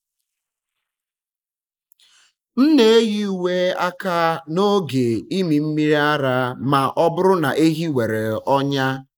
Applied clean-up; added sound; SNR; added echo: neural mask model Resemble Enhance denoiser.